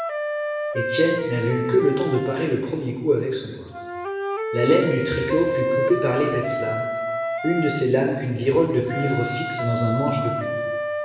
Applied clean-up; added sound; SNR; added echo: none; Wind instrument, woodwind instrument; 4 dB; reverberation time 1.3 s.